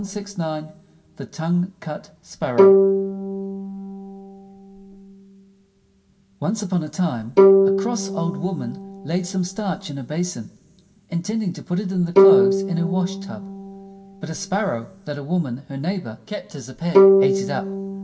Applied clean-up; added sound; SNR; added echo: none; Bowed string instrument; -4 dB; reverberation time 0.7 s.